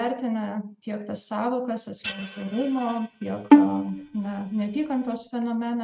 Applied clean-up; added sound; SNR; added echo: neural mask model RNNoise.